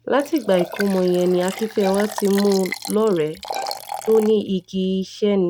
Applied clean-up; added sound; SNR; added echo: none; Liquid + Bowed string instrument; 13 dB; none.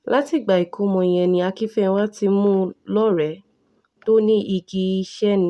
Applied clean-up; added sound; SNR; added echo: none; none; none; none.